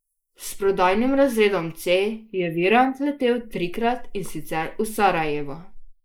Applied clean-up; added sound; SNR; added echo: neural mask model Resemble Enhance denoiser.